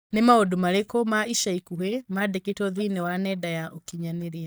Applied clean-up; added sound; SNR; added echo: neural mask model DeepFilterNet 3.